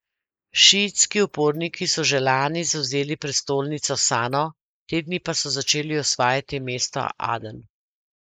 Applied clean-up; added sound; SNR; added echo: neural mask model Resemble Enhance denoiser.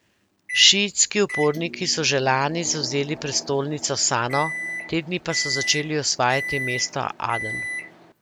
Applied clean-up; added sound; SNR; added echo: none; Microwave oven; 9 dB; none.